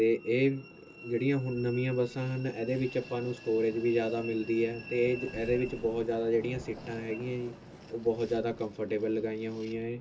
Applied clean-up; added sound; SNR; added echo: none; Train; 17 dB; reverberation time 0.2 s.